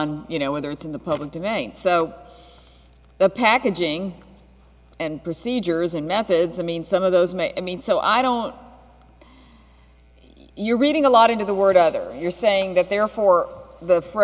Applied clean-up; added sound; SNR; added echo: none; none; none; none.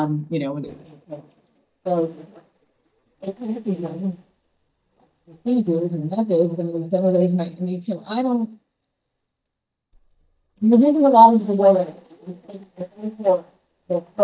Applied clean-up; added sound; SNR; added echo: neural mask model DeepFilterNet 3.